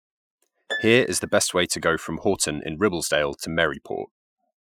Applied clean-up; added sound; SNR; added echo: classical method Wiener filter.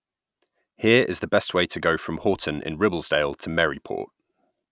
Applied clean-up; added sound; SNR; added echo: none; none; none; none.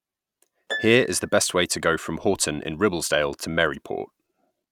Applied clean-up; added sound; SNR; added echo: none; Harp; 16 dB; none.